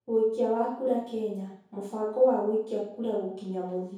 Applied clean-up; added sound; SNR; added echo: none; none; none; reverberation time 0.6 s.